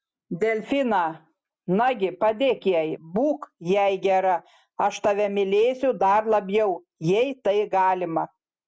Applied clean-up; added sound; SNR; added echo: none; none; none; none.